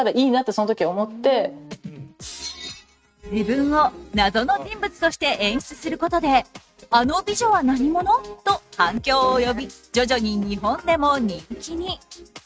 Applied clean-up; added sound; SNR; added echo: neural mask model RNNoise.